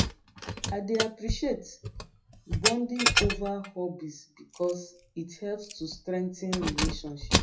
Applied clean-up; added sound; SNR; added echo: classical method WPE with log-MMSE.